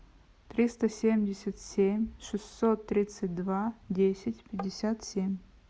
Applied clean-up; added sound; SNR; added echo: none; Tap; 13 dB; none.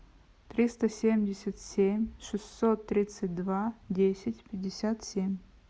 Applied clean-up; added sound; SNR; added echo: none; none; none; none.